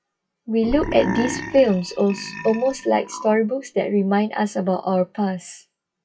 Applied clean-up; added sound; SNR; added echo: classical method WPE with log-MMSE.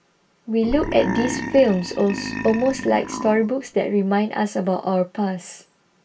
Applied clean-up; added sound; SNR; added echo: none; Burping, eructation; 8 dB; reverberation time 0.2 s.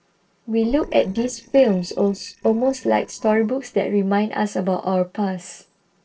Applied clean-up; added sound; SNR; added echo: neural separator model SepFormer DNS4.